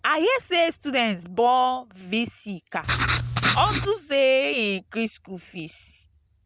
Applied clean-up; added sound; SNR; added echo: none; Writing; 0 dB; none.